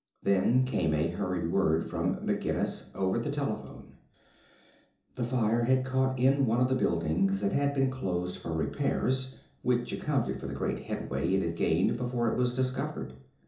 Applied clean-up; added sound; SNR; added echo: none; none; none; reverberation time 0.6 s.